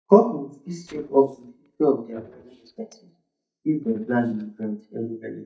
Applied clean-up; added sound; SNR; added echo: neural mask model DeepFilterNet 3.